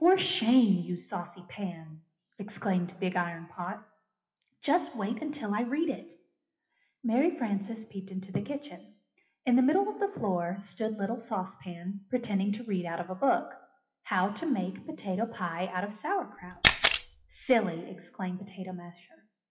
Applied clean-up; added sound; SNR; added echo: classical method WPE with log-MMSE.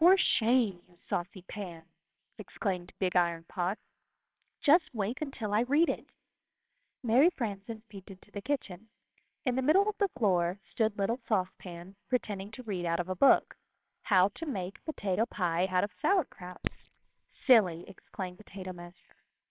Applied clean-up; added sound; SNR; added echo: neural separator model SepFormer WHAMR!.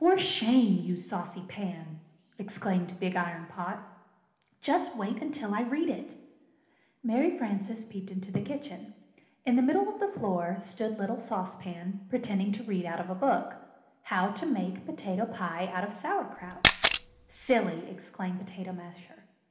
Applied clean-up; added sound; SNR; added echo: none; Camera; -2 dB; reverberation time 1.0 s.